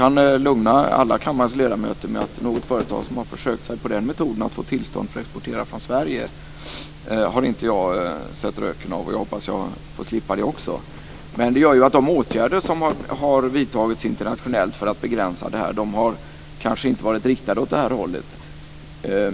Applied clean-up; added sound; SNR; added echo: none; Fireworks; 16 dB; none.